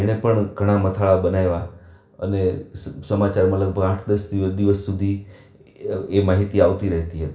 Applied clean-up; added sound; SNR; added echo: none; none; none; reverberation time 0.4 s.